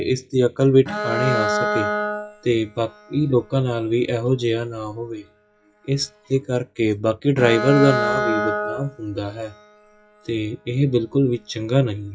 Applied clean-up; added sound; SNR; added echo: classical method log-MMSE.